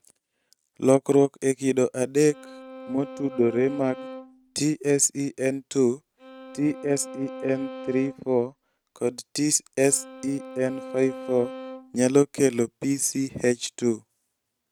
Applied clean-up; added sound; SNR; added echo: neural mask model RNNoise.